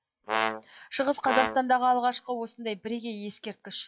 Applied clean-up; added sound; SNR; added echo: classical method WPE with log-MMSE.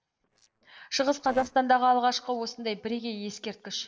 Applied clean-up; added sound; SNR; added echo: neural separator model SepFormer DNS4.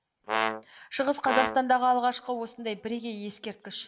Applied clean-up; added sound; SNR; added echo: none; Brass instrument; 3 dB; reverberation time 0.8 s.